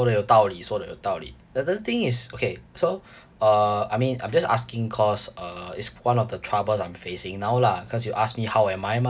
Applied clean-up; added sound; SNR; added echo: none; none; none; none.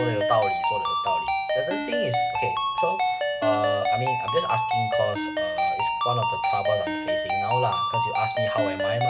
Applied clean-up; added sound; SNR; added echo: none; Ringtone; -4 dB; reverberation time 0.9 s.